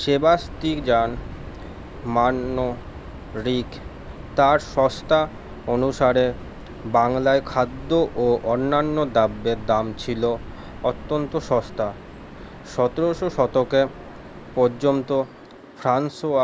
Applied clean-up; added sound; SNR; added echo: none; Subway, metro, underground; 15 dB; none.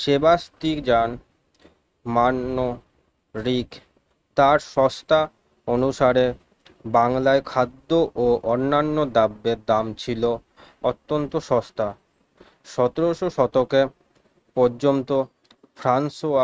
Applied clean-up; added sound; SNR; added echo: neural mask model RNNoise.